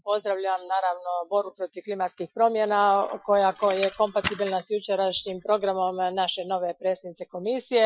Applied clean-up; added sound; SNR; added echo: classical method Wiener filter.